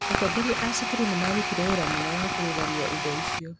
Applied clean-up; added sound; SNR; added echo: none; Tools; -1 dB; none.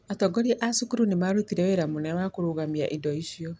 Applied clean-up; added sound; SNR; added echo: none; none; none; none.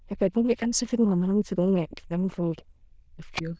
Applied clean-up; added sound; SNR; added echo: neural diffusion model UNIVERSE++.